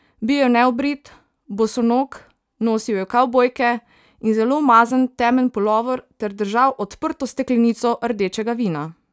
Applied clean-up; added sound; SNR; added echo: none; none; none; none.